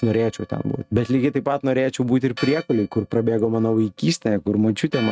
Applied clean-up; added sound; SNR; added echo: neural mask model RNNoise.